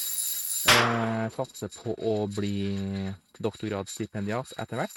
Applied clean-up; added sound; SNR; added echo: neural mask model RNNoise.